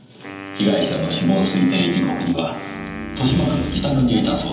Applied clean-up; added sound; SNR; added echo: none; Wind instrument, woodwind instrument; 14 dB; reverberation time 0.9 s.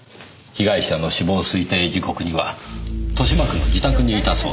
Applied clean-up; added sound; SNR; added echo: none; none; none; none.